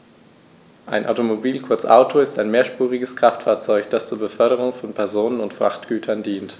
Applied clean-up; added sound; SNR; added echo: none; none; none; none.